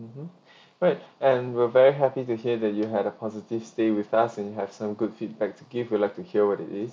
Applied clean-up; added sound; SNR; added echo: none; none; none; none.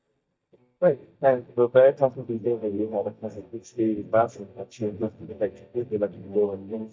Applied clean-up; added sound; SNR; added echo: neural mask model DeepFilterNet 3.